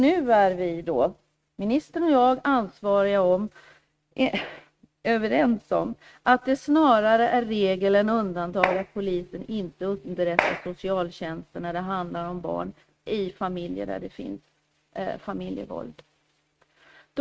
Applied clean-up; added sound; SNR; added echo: neural mask model RNNoise.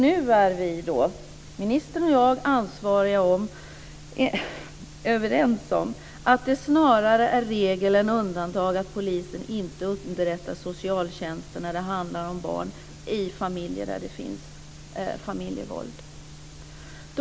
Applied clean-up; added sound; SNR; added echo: none; none; none; none.